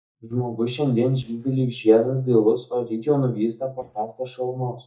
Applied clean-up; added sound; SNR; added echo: neural mask model DeepFilterNet 3.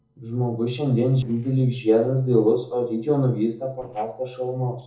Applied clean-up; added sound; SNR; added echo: neural separator model SepFormer DNS4.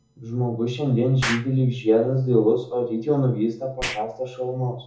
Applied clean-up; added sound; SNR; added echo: none; Explosion; 14 dB; reverberation time 0.6 s.